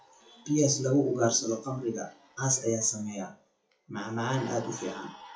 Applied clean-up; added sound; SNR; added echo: classical method WPE with log-MMSE.